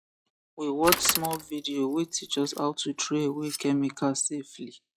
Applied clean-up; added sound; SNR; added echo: classical method log-MMSE.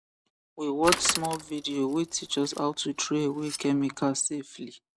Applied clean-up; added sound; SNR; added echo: none; Bicycle; 6 dB; none.